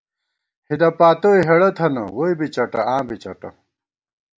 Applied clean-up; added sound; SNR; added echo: none; none; none; none.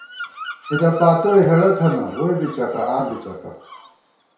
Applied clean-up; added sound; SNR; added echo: none; Bird vocalization, bird call, bird song; 16 dB; reverberation time 0.6 s.